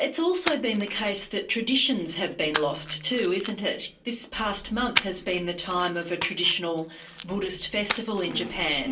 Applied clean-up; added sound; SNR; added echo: none; Splash, splatter; 10 dB; reverberation time 0.3 s.